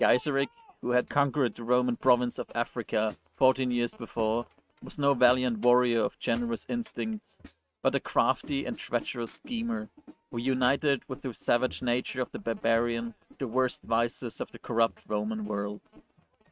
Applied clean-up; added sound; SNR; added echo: neural mask model RNNoise.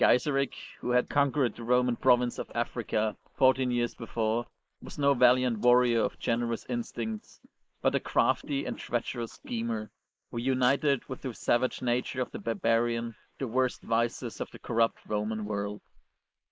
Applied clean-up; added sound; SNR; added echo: neural mask model Resemble Enhance denoiser.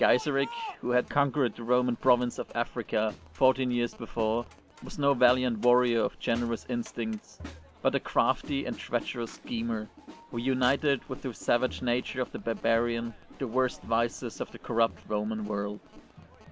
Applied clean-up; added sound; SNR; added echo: none; Crowd; 19 dB; none.